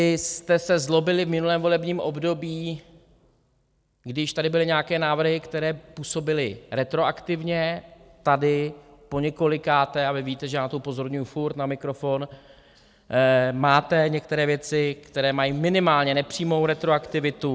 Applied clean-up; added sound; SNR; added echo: none; none; none; none.